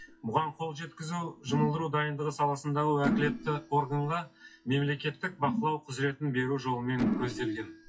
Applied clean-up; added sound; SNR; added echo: classical method WPE with log-MMSE.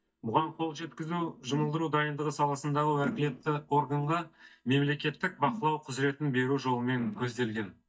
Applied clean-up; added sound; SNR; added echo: neural mask model DeepFilterNet 3.